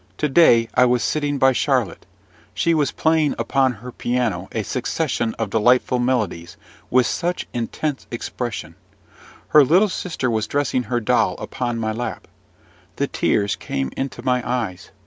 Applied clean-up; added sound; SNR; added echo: none; none; none; none.